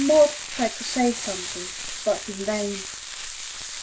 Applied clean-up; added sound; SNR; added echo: none; Frying (food); 8 dB; none.